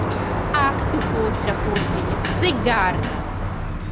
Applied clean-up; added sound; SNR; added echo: none; Sliding door; -3 dB; none.